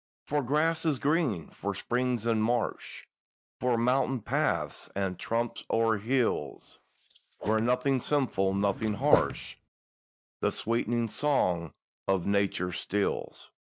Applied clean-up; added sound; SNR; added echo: neural mask model Resemble Enhance denoiser.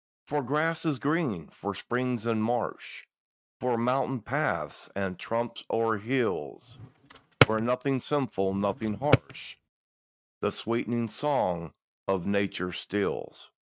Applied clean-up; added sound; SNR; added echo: neural mask model RNNoise.